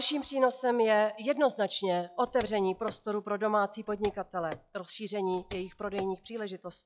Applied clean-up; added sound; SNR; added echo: classical method log-MMSE.